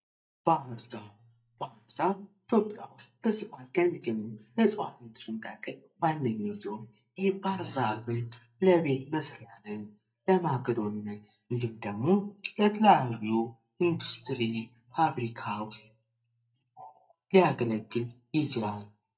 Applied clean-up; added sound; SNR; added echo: neural mask model DeepFilterNet 3.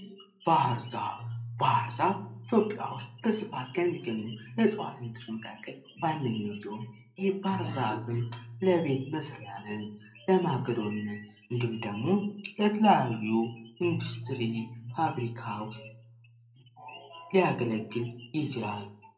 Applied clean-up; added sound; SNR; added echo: none; Keyboard (musical); 16 dB; reverberation time 0.5 s.